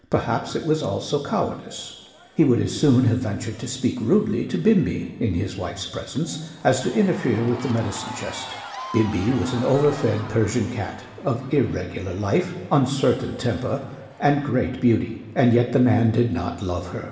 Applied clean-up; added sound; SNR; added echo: none; Crowd / Cheering; 19 dB; reverberation time 1.2 s.